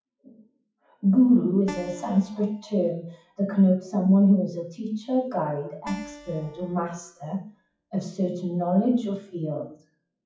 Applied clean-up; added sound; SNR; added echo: classical method WPE with log-MMSE.